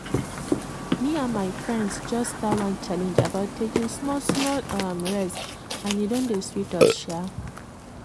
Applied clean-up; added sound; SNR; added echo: none; Burping, eructation; 1 dB; none.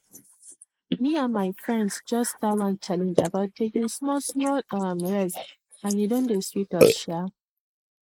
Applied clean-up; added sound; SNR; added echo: neural mask model Resemble Enhance denoiser.